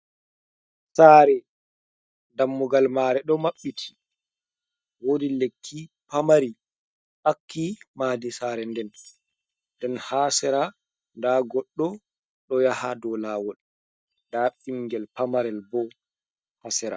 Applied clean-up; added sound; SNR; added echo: neural mask model DeepFilterNet 3.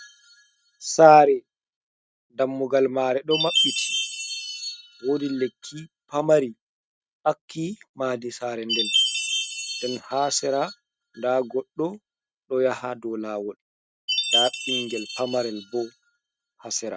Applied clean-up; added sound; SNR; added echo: neural mask model RNNoise.